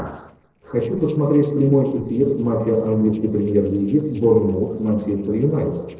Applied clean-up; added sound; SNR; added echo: neural separator model SepFormer DNS4.